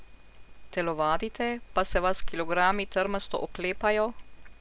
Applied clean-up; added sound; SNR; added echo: none; none; none; none.